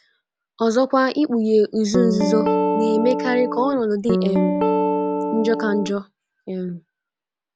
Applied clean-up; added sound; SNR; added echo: none; Guitar; 0 dB; none.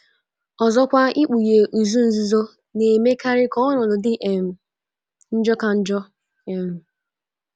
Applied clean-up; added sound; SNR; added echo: none; none; none; none.